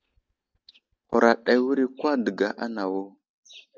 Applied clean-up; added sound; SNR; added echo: neural mask model DeepFilterNet 3.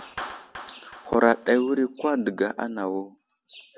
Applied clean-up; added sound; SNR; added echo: none; Clapping; 18 dB; none.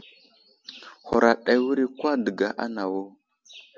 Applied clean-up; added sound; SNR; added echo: none; none; none; none.